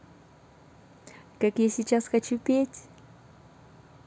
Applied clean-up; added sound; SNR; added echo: none; none; none; none.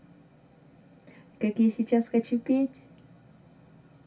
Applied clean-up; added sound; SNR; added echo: none; none; none; reverberation time 0.2 s.